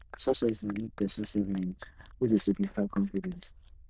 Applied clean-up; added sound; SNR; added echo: neural diffusion model UNIVERSE++.